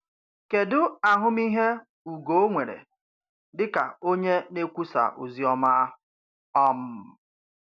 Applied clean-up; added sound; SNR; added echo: none; none; none; none.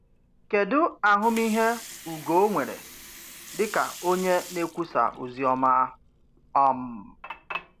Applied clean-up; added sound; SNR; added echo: none; Water; 17 dB; none.